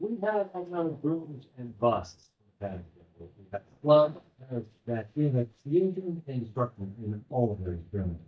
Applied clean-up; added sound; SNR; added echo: neural mask model DeepFilterNet 3.